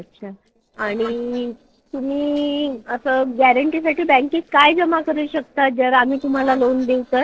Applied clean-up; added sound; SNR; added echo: neural separator model SepFormer DNS4.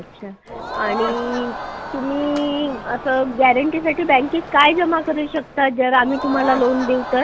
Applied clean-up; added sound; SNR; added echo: none; Crowd; 10 dB; none.